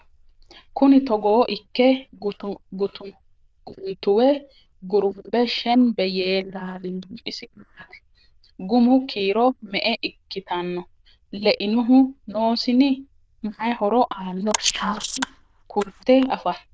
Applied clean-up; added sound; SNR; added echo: neural diffusion model UNIVERSE++.